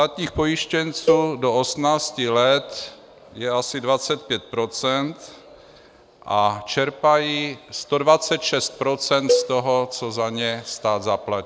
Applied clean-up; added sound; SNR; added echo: none; Cowbell; 4 dB; none.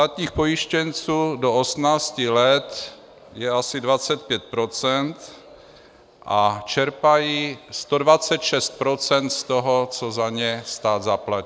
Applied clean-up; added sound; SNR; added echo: none; none; none; none.